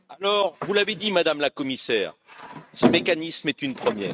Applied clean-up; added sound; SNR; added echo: neural mask model RNNoise.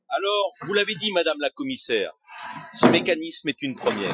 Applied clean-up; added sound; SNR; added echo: classical method Wiener filter.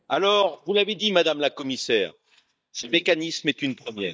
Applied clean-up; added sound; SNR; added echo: neural mask model DeepFilterNet 3.